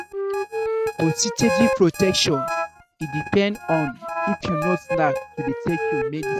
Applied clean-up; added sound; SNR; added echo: neural mask model RNNoise.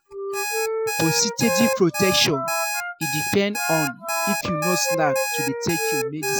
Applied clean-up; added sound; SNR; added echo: classical method Wiener filter.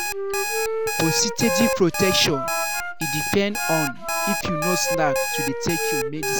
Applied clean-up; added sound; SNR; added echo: none; Alarm + Wind instrument, woodwind instrument; 0 dB; none.